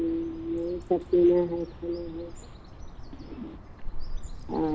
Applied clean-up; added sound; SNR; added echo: none; Bird; 8 dB; none.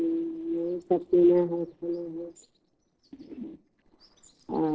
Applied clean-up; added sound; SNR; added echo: neural separator model SepFormer DNS4.